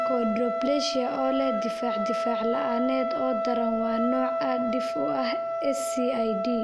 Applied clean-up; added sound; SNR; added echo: none; Trumpet; 0 dB; none.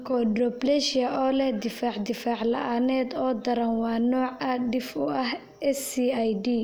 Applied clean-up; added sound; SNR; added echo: none; none; none; none.